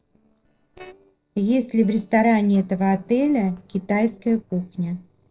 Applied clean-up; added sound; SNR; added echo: neural separator model SepFormer DNS4.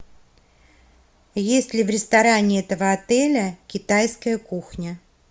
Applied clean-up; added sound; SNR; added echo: none; none; none; none.